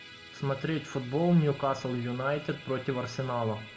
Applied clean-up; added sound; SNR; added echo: none; Musical instrument; 18 dB; reverberation time 0.6 s.